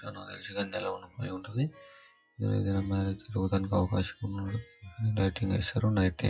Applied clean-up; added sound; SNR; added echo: classical method WPE with log-MMSE.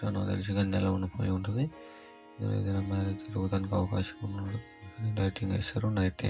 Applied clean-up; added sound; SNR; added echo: none; Harp; 19 dB; reverberation time 0.4 s.